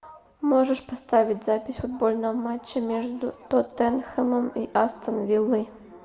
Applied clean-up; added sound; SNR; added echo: none; none; none; reverberation time 1.3 s.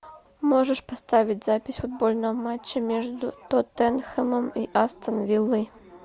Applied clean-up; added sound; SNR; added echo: none; none; none; none.